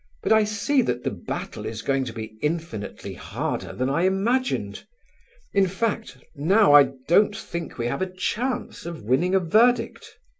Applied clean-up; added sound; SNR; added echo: none; none; none; none.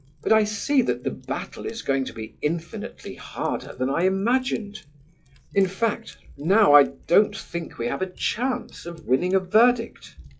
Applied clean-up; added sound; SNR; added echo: classical method log-MMSE.